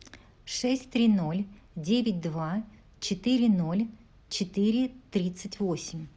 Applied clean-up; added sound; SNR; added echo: none; none; none; none.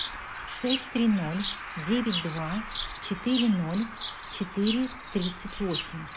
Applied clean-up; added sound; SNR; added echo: none; Bird vocalization, bird call, bird song; 5 dB; none.